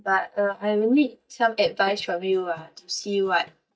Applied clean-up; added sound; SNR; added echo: neural mask model DeepFilterNet 3.